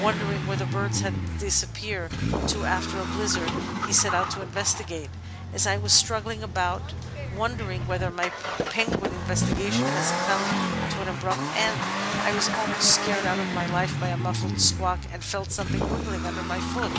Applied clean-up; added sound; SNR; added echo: none; Accelerating, revving, vroom; 0 dB; none.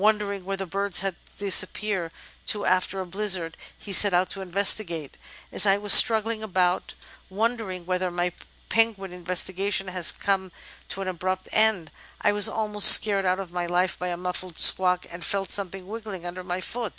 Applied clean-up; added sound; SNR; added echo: none; none; none; none.